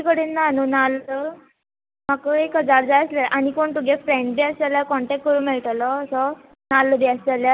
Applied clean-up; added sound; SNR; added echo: none; none; none; none.